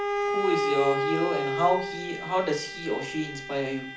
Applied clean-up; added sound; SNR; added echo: none; Bowed string instrument; 1 dB; reverberation time 0.4 s.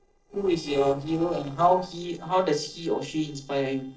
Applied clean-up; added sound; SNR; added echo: neural separator model SepFormer DNS4.